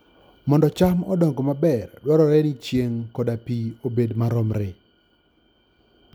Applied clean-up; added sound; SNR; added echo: none; none; none; none.